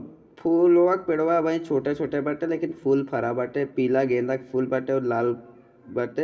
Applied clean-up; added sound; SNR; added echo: none; none; none; reverberation time 1.4 s.